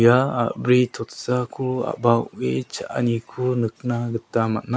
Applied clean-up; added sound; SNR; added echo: none; none; none; none.